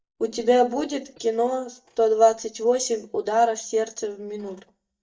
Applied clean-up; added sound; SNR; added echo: neural mask model DeepFilterNet 3.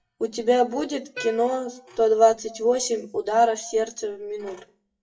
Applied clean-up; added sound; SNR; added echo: classical method WPE with log-MMSE.